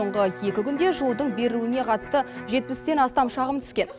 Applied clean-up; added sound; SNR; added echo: none; Electric guitar; 14 dB; none.